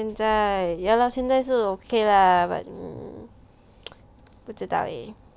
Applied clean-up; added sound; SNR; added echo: none; none; none; none.